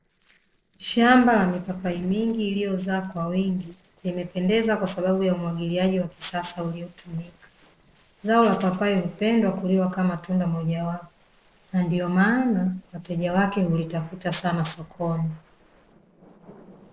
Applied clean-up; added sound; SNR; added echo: neural separator model SepFormer DNS4.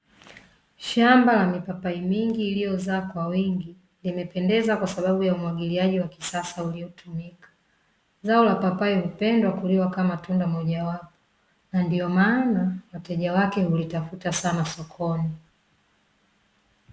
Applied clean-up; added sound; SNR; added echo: none; none; none; none.